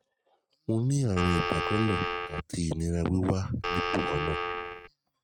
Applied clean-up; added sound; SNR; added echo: neural mask model RNNoise.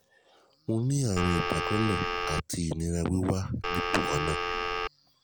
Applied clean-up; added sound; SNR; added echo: none; Telephone; 0 dB; none.